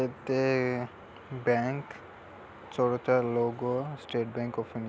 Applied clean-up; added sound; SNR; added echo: none; none; none; none.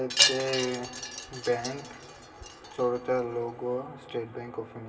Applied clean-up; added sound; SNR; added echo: none; Wind chime; 0 dB; reverberation time 2.6 s.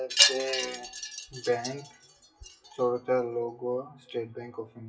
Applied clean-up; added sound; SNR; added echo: classical method WPE with log-MMSE.